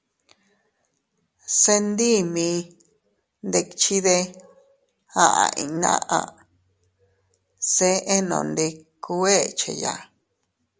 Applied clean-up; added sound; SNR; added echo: none; none; none; none.